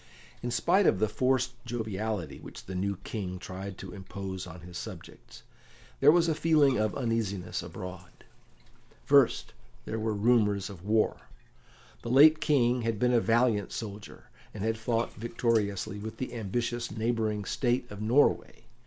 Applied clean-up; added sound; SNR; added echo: none; Bathtub (filling or washing); 17 dB; none.